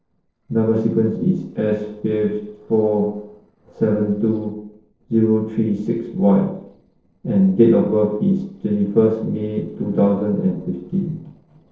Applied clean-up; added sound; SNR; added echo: neural separator model SepFormer DNS4.